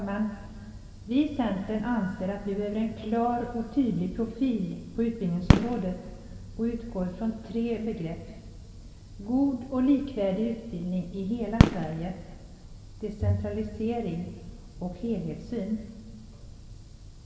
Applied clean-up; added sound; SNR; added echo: none; Fireworks; 1 dB; reverberation time 2.2 s.